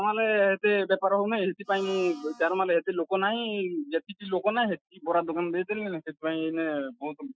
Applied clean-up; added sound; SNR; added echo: classical method Wiener filter.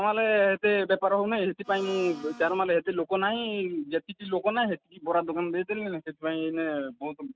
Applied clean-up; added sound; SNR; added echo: none; Domestic sounds, home sounds; 16 dB; none.